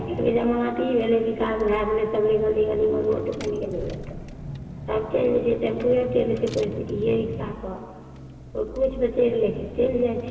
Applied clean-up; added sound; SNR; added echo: none; Engine / Car; 12 dB; reverberation time 2.3 s.